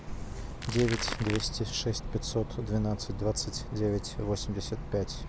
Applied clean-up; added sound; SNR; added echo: none; Crackle; 7 dB; none.